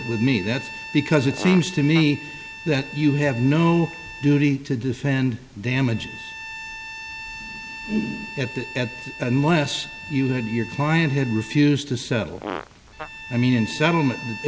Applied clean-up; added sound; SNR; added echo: none; Bowed string instrument + Fart; 14 dB; none.